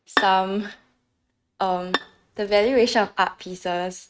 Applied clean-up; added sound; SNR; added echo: neural mask model RNNoise.